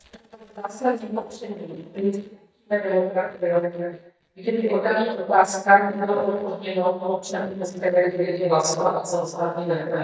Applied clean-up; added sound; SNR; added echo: neural mask model DeepFilterNet 3.